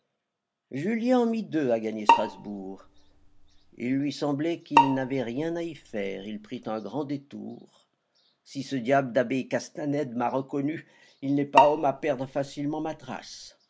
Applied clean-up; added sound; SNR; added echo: none; Bowed string instrument; -1 dB; none.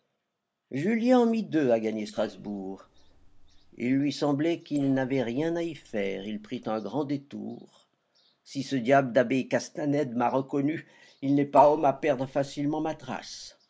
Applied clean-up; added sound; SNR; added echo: neural mask model Resemble Enhance denoiser.